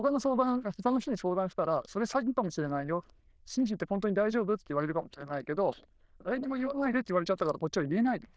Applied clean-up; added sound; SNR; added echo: neural diffusion model UNIVERSE++.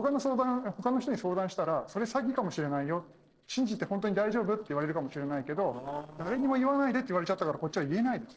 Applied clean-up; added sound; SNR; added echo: neural separator model SepFormer DNS4.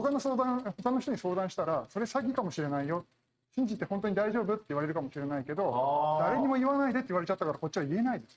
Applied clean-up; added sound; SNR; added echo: neural mask model RNNoise.